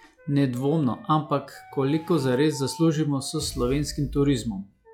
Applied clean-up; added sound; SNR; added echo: classical method log-MMSE.